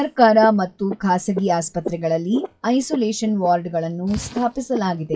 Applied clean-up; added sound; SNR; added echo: classical method WPE with log-MMSE.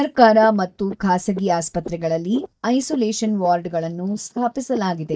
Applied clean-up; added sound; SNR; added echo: neural mask model DeepFilterNet 3.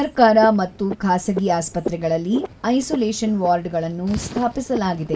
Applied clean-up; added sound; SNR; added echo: none; Frog; 13 dB; reverberation time 0.2 s.